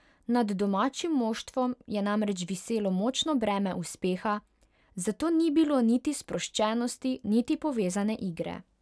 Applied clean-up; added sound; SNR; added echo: none; none; none; none.